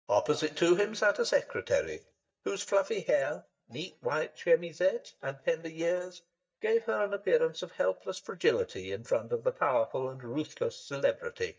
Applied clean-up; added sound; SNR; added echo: neural mask model DeepFilterNet 3.